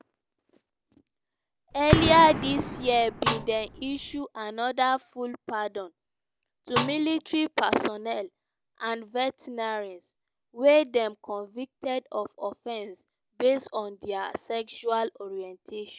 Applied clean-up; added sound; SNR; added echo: none; Snare drum + Gunshot, gunfire; 2 dB; none.